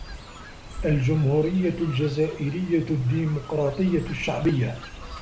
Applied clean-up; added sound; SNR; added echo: none; Fowl; 14 dB; none.